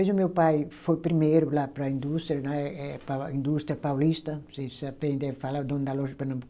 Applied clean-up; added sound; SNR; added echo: none; none; none; none.